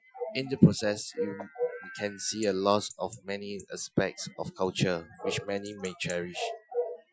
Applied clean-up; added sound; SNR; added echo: classical method Wiener filter.